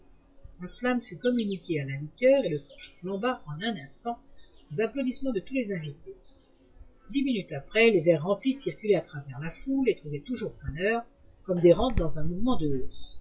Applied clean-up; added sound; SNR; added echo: classical method WPE with log-MMSE.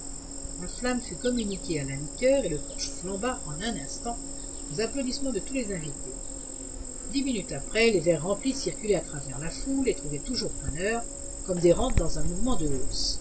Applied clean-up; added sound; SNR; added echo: none; Cricket; 1 dB; reverberation time 0.2 s.